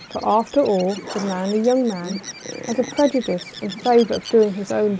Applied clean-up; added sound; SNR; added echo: none; Bird; 14 dB; none.